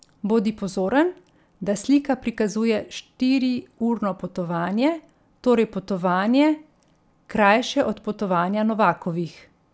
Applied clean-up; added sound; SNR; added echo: none; none; none; none.